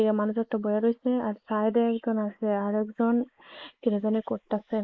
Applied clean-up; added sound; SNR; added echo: neural mask model Resemble Enhance denoiser.